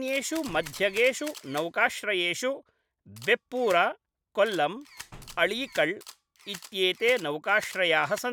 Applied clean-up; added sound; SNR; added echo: none; Camera + Slam; 20 dB; none.